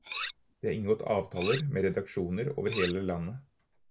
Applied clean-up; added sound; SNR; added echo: none; Cutlery, silverware; 7 dB; none.